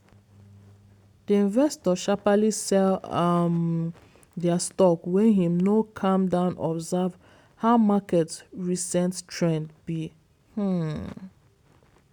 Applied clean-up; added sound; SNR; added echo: none; none; none; none.